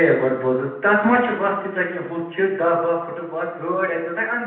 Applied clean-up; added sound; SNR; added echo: none; none; none; reverberation time 0.9 s.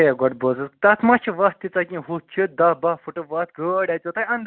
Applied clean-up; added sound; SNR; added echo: none; none; none; none.